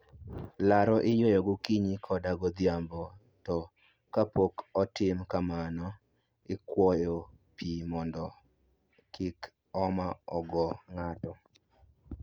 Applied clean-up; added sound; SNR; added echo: none; none; none; none.